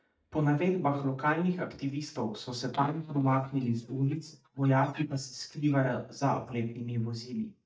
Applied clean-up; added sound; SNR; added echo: neural mask model DeepFilterNet 3.